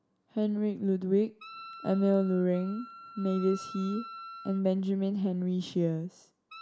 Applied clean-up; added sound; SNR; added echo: none; Wind instrument, woodwind instrument; 18 dB; none.